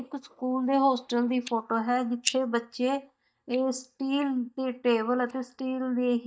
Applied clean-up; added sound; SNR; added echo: neural mask model DeepFilterNet 3.